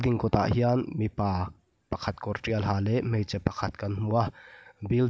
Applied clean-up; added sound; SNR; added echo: none; none; none; none.